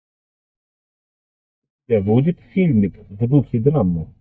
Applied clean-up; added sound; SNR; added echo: neural mask model DeepFilterNet 3.